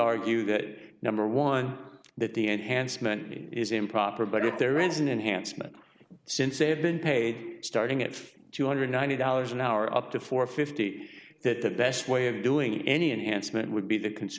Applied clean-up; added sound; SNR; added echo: none; Bark; 10 dB; none.